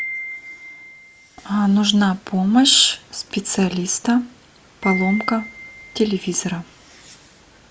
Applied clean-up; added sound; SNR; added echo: none; Wind chime; 15 dB; none.